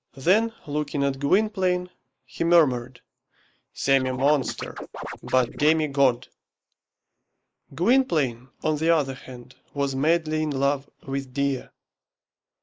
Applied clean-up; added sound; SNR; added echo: neural mask model Resemble Enhance denoiser.